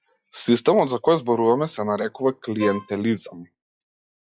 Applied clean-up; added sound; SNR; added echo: classical method log-MMSE.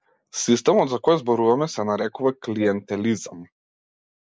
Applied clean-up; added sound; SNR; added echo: neural mask model Resemble Enhance denoiser.